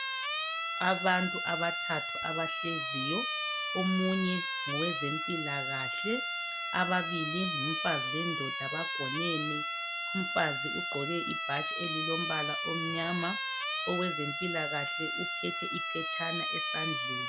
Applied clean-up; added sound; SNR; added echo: none; Siren; -3 dB; none.